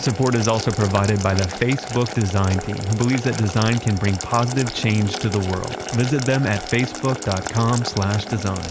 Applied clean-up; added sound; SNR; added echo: none; Boiling; 11 dB; none.